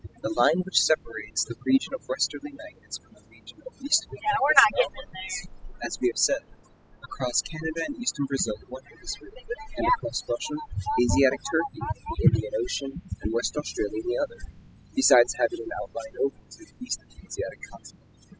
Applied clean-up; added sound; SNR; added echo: classical method spectral subtraction.